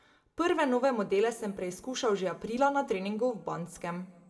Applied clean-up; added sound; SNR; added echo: none; none; none; reverberation time 1.0 s.